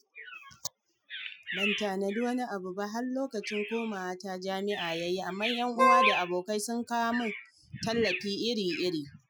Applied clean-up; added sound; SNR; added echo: classical method Wiener filter.